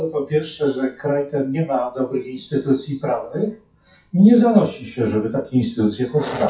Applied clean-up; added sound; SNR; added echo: classical method WPE with log-MMSE.